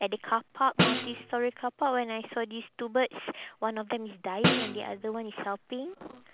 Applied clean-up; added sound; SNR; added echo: none; Snare drum; -1 dB; none.